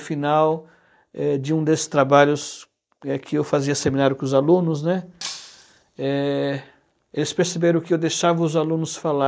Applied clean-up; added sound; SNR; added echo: neural mask model DeepFilterNet 3.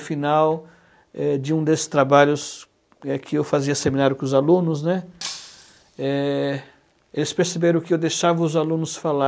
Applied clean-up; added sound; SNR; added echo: none; Shatter; 16 dB; none.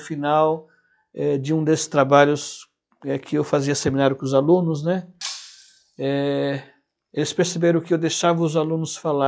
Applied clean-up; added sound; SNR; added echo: classical method log-MMSE.